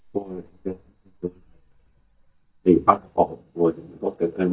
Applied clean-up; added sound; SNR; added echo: neural mask model DeepFilterNet 3.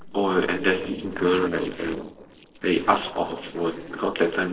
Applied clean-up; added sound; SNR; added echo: neural separator model SepFormer DNS4.